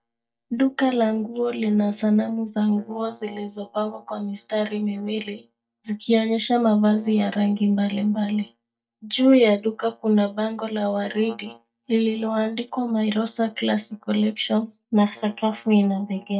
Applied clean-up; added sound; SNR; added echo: neural mask model DeepFilterNet 3.